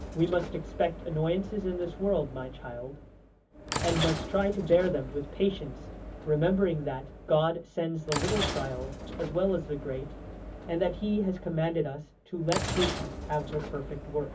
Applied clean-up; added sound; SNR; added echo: none; Sliding door / Train; 7 dB; reverberation time 0.3 s.